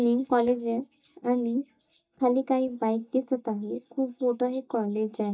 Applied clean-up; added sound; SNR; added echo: neural mask model DeepFilterNet 3.